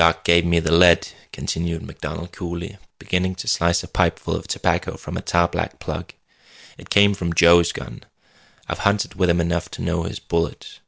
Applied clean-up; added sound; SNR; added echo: none; none; none; none.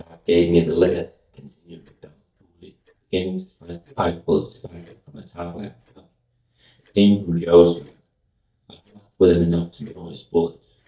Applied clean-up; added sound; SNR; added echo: neural mask model DeepFilterNet 3.